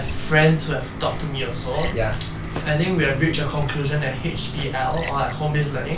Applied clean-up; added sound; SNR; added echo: none; Liquid; 9 dB; none.